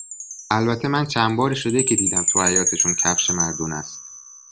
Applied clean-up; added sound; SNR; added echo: none; Chime; 0 dB; none.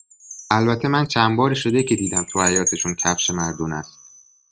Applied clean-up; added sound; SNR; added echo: neural mask model RNNoise.